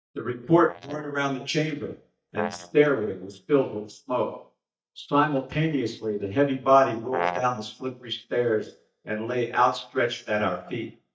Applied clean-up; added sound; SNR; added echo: neural mask model DeepFilterNet 3.